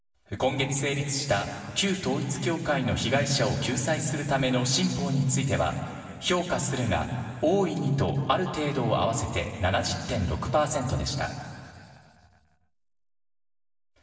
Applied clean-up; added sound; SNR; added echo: none; none; none; reverberation time 2.6 s.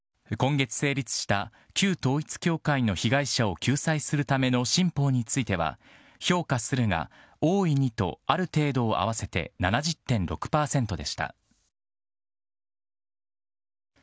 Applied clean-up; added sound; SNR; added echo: none; none; none; none.